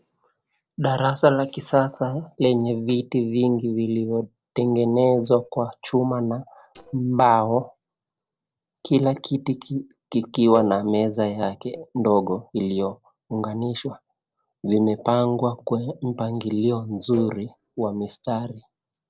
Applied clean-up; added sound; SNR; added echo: neural separator model SepFormer DNS4.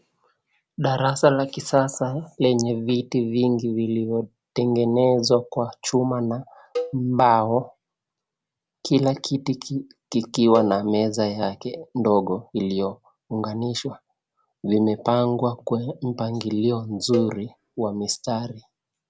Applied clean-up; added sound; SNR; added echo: none; Cowbell; 12 dB; none.